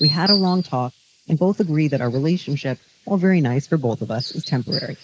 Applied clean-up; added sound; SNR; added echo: neural mask model Resemble Enhance denoiser.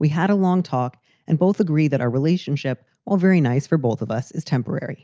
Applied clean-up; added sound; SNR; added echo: none; none; none; none.